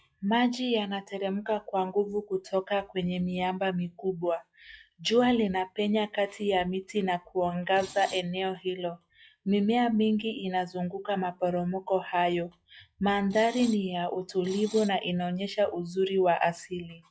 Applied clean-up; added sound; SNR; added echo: classical method log-MMSE.